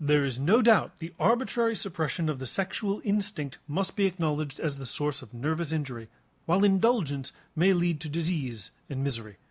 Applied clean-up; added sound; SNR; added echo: none; none; none; none.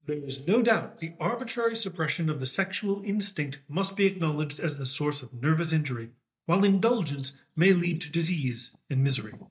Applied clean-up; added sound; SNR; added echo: neural mask model DeepFilterNet 3.